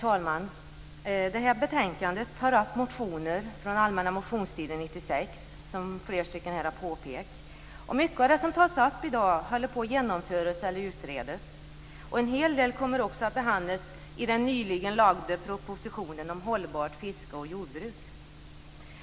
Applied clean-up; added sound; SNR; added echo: none; none; none; none.